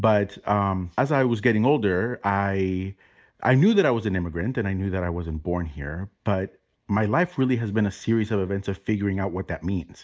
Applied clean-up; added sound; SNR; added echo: none; none; none; none.